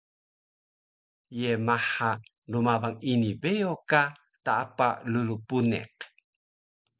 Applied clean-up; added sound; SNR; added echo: none; none; none; none.